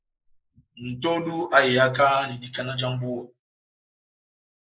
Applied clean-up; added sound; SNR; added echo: neural mask model Resemble Enhance denoiser.